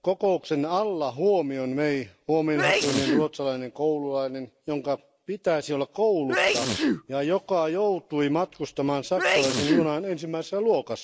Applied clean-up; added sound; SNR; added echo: none; Sneeze; 1 dB; none.